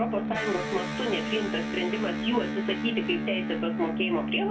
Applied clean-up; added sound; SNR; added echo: none; Electric guitar; 1 dB; reverberation time 0.2 s.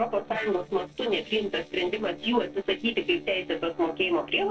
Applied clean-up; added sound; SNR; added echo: neural separator model SepFormer DNS4.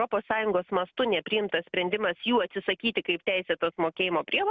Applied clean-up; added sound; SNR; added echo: none; none; none; none.